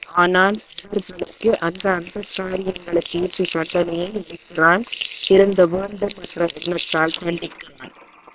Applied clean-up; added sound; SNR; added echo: neural separator model SepFormer WHAM!.